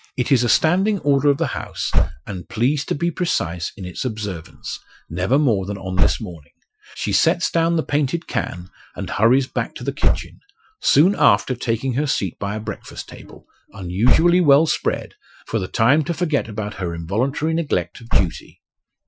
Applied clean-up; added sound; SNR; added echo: classical method Wiener filter.